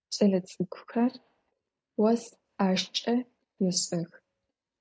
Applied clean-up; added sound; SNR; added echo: neural mask model DeepFilterNet 3.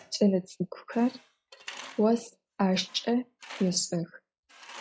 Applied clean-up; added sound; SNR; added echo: classical method log-MMSE.